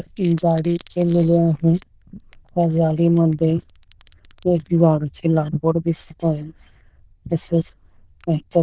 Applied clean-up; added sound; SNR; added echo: neural diffusion model UNIVERSE++.